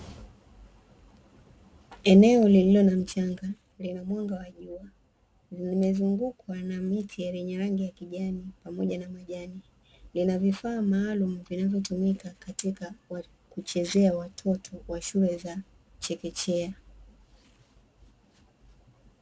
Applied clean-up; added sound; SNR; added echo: none; none; none; none.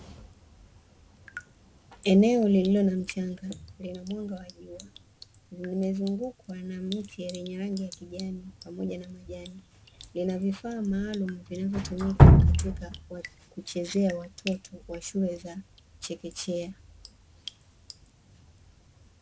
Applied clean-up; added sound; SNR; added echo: none; Drip; -1 dB; none.